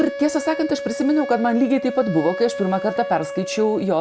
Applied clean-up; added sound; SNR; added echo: none; Wind instrument, woodwind instrument; 9 dB; none.